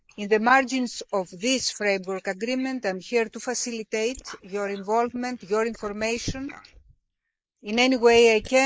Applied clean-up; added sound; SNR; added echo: neural mask model Resemble Enhance denoiser.